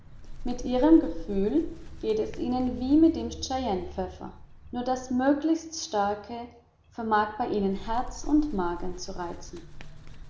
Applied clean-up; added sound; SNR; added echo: none; Bird; 11 dB; none.